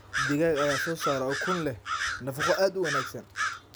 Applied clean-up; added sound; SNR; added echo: none; Bird vocalization, bird call, bird song; 3 dB; none.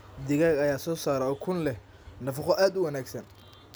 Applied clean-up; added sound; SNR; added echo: none; none; none; none.